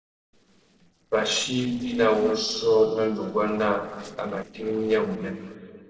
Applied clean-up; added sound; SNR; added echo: neural separator model SepFormer DNS4.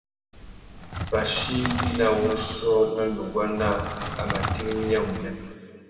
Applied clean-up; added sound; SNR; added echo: none; Crackle; 6 dB; reverberation time 2.2 s.